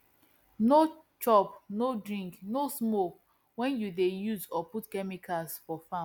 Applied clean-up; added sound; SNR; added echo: none; none; none; none.